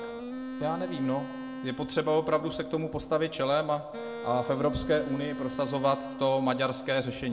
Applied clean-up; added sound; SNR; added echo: none; Wind instrument, woodwind instrument; 9 dB; reverberation time 1.8 s.